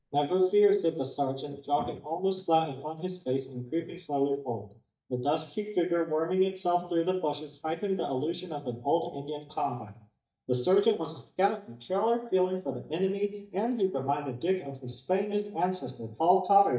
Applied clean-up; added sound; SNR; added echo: neural mask model DeepFilterNet 3.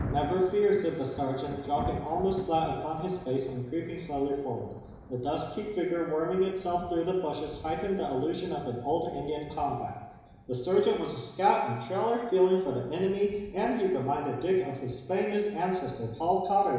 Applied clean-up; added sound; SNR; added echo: none; Thunder; 15 dB; reverberation time 1.0 s.